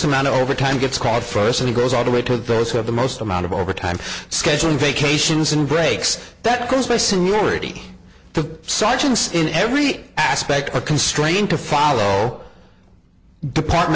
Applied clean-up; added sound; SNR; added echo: none; none; none; none.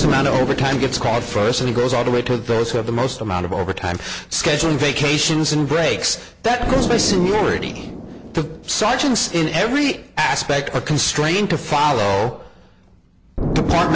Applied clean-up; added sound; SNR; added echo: none; Explosion; 10 dB; none.